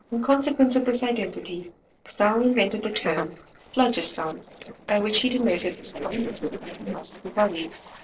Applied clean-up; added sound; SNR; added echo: neural separator model SepFormer DNS4.